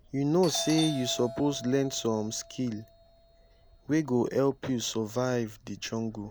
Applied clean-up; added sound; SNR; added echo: none; Doorbell; 14 dB; none.